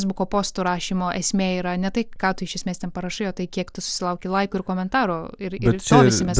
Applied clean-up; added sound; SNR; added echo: none; none; none; none.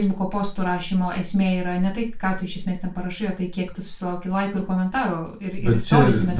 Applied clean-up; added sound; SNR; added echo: none; none; none; reverberation time 0.3 s.